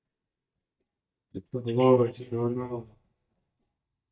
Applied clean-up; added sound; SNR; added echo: neural mask model DeepFilterNet 3.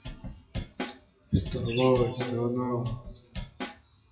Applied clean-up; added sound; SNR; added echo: classical method WPE with log-MMSE.